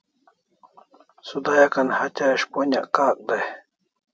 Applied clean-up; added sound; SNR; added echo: none; none; none; none.